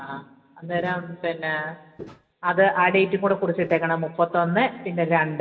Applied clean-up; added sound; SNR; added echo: none; Walk, footsteps; 18 dB; reverberation time 0.9 s.